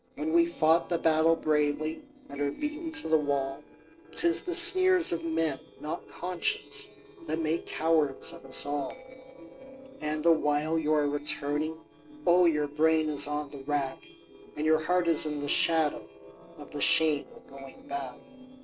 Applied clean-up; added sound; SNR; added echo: neural separator model SepFormer DNS4.